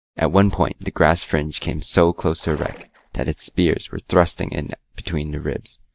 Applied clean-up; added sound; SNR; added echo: neural mask model DeepFilterNet 3.